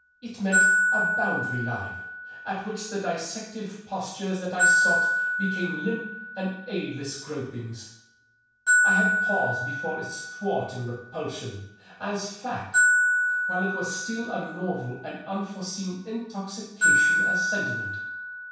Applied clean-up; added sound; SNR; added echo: none; Glockenspiel; -5 dB; reverberation time 0.7 s.